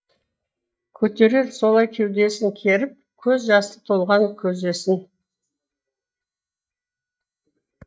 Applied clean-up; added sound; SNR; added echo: neural mask model DeepFilterNet 3.